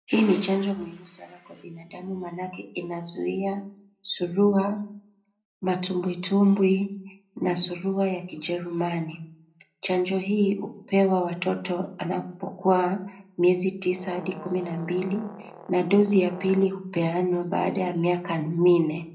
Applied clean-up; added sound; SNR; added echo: none; Brass instrument; 18 dB; reverberation time 0.4 s.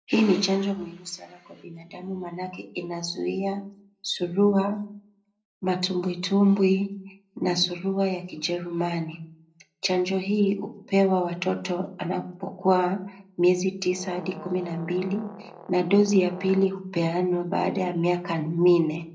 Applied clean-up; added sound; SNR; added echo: neural separator model SepFormer DNS4.